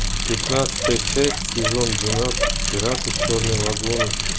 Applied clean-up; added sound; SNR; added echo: none; Bicycle; -2 dB; none.